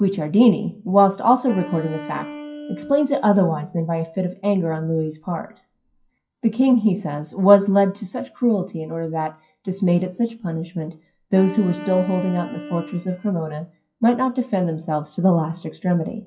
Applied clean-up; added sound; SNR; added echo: classical method WPE with log-MMSE.